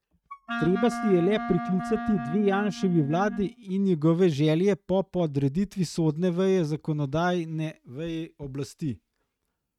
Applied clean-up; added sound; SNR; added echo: neural mask model RNNoise.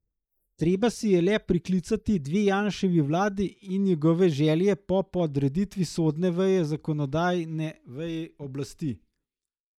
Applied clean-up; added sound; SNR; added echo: neural mask model Resemble Enhance denoiser.